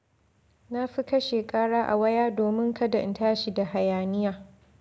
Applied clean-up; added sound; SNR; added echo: none; none; none; none.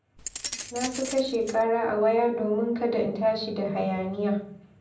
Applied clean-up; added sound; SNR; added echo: none; Keys jangling; 10 dB; reverberation time 0.6 s.